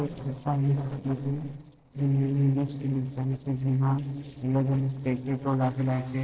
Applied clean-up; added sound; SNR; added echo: neural separator model SepFormer DNS4.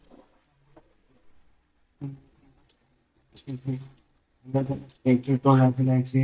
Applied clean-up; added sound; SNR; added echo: neural mask model DeepFilterNet 3.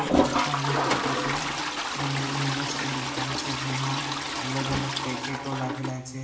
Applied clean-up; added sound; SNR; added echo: none; Toilet flush; -4 dB; reverberation time 1.2 s.